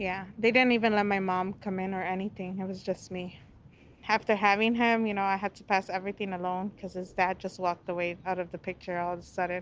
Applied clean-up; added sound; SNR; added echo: none; none; none; none.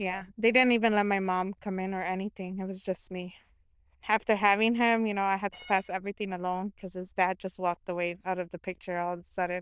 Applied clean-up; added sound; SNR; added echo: neural diffusion model UNIVERSE++.